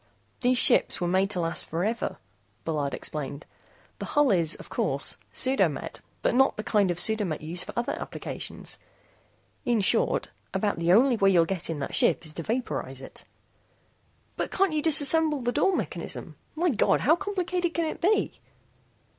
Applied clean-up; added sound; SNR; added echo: none; none; none; none.